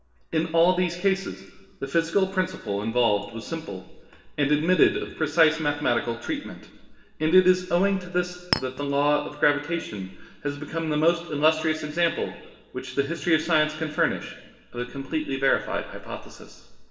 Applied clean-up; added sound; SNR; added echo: none; Chink, clink; 5 dB; reverberation time 1.1 s.